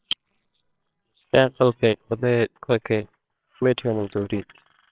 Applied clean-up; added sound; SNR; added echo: neural separator model SepFormer WHAMR!.